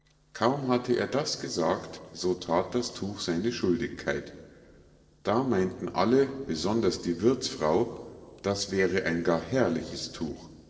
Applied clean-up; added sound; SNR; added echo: neural separator model SepFormer DNS4.